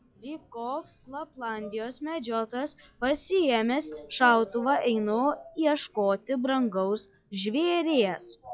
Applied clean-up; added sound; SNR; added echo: classical method log-MMSE.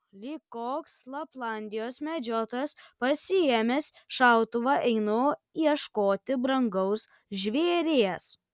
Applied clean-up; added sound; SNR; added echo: none; none; none; none.